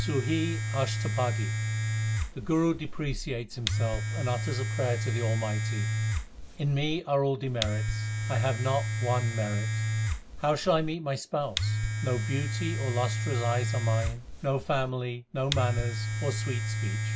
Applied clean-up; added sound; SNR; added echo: none; Domestic sounds, home sounds; 0 dB; none.